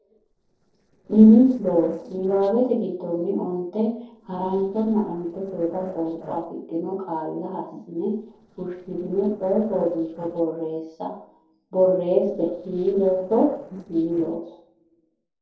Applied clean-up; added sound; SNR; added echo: neural separator model SepFormer DNS4.